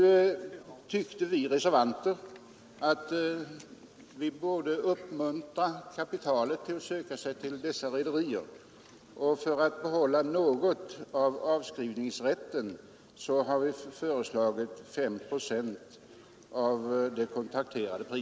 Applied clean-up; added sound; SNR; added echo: none; none; none; none.